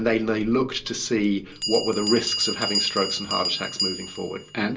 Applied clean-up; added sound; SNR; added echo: none; Bell; 5 dB; reverberation time 0.2 s.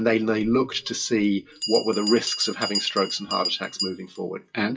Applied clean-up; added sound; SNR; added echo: classical method WPE with log-MMSE.